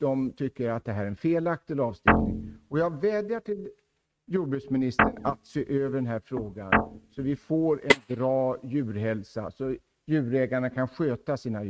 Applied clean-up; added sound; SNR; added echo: neural mask model RNNoise.